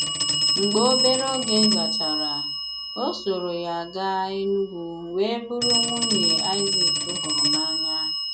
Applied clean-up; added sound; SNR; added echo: none; Telephone; -2 dB; none.